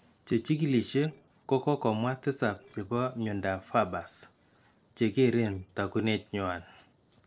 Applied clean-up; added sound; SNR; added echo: neural separator model SepFormer DNS4.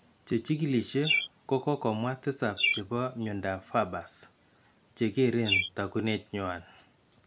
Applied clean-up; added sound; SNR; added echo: none; Bird; 3 dB; none.